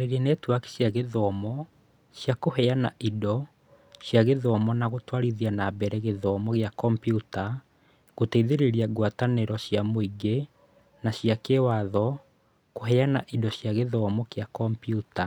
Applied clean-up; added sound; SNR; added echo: none; none; none; none.